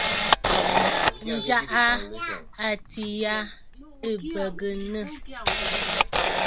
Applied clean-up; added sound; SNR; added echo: none; Camera; -2 dB; none.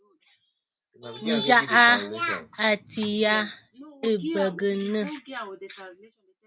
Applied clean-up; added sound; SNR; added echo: none; none; none; none.